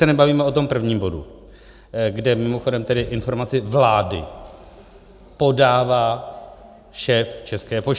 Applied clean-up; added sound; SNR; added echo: none; none; none; none.